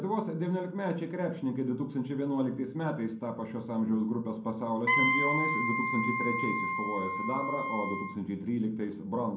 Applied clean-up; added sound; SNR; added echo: none; Wind instrument, woodwind instrument; -1 dB; reverberation time 0.6 s.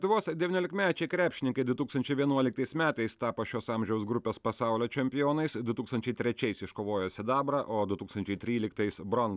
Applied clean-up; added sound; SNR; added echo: none; none; none; none.